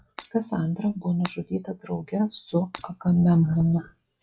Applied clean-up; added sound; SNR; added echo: classical method log-MMSE.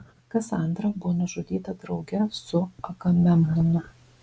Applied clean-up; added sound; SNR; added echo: none; none; none; none.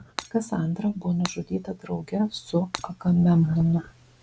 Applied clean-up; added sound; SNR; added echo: none; Shatter; 16 dB; none.